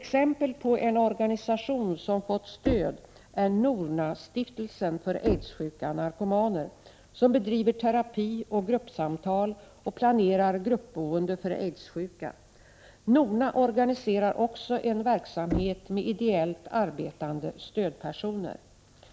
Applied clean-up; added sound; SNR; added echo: none; Knock; 12 dB; none.